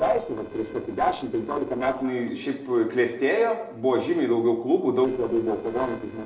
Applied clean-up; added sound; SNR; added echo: neural separator model SepFormer DNS4.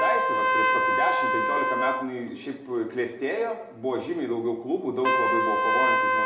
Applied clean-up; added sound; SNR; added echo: none; Trumpet; -3 dB; reverberation time 0.7 s.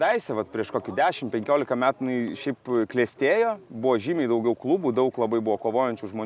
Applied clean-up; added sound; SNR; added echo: none; none; none; none.